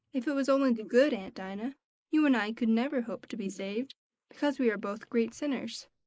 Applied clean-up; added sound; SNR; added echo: neural mask model Resemble Enhance denoiser.